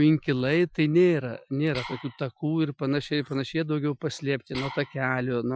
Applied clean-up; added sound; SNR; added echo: classical method Wiener filter.